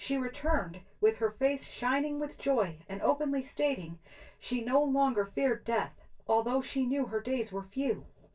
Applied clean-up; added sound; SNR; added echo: none; none; none; reverberation time 0.2 s.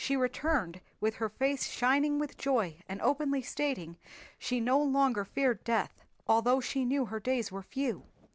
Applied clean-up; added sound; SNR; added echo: none; none; none; none.